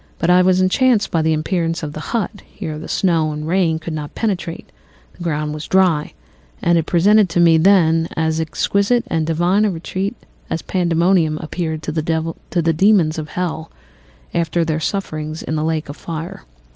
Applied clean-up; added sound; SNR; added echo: none; none; none; none.